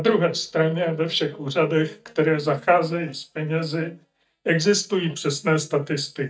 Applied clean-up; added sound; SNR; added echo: neural mask model DeepFilterNet 3.